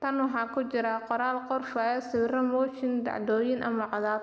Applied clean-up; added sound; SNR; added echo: none; none; none; reverberation time 1.2 s.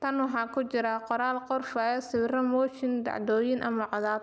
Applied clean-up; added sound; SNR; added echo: none; none; none; none.